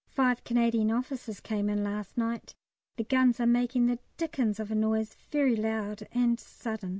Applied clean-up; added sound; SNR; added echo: none; none; none; none.